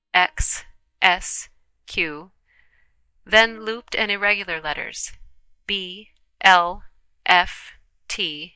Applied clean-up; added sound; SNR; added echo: neural mask model DeepFilterNet 3.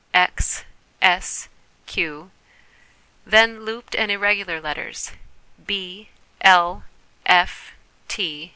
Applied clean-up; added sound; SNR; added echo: none; none; none; none.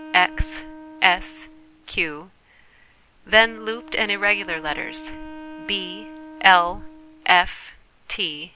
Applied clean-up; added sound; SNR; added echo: none; Wind instrument, woodwind instrument; 18 dB; none.